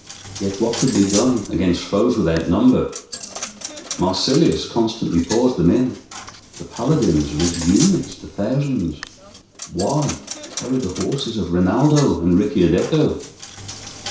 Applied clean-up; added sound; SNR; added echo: none; Coin (dropping); 13 dB; reverberation time 0.6 s.